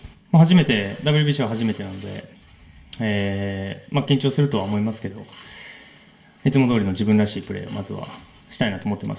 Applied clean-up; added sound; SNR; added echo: none; none; none; reverberation time 0.7 s.